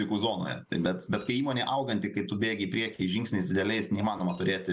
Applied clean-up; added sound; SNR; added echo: none; Coin (dropping); 18 dB; none.